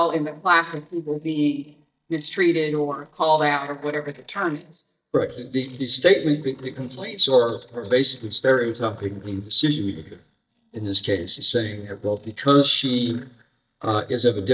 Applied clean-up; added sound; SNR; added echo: neural mask model DeepFilterNet 3.